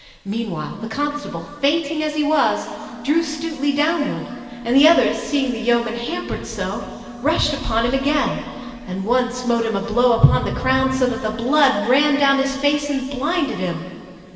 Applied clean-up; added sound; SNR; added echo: none; Wind instrument, woodwind instrument; 17 dB; reverberation time 2.4 s.